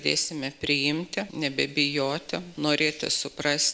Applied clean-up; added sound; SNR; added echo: none; none; none; none.